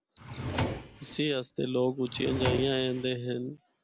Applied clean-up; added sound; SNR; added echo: none; Drawer open or close; 5 dB; none.